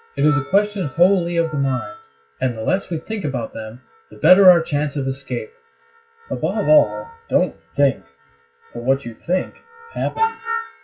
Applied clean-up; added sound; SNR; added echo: classical method WPE with log-MMSE.